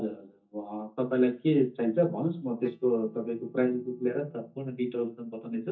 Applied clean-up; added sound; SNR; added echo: neural mask model DeepFilterNet 3.